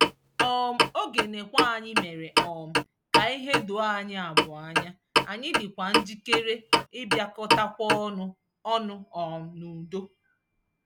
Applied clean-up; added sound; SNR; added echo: none; Clock; -5 dB; none.